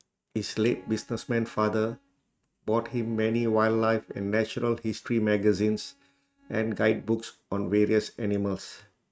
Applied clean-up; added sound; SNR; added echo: neural mask model RNNoise.